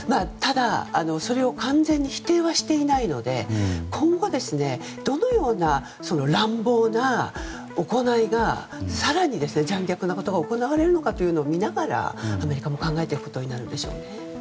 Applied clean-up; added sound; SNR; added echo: none; none; none; none.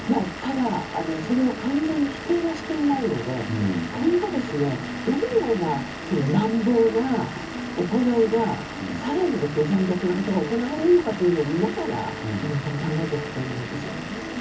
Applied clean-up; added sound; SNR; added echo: none; Engine / Vehicle; 10 dB; reverberation time 0.3 s.